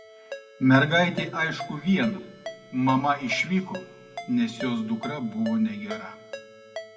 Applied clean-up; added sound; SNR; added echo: none; Ringtone; 14 dB; reverberation time 1.2 s.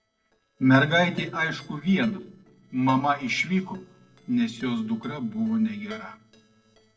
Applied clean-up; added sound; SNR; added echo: neural separator model SepFormer DNS4.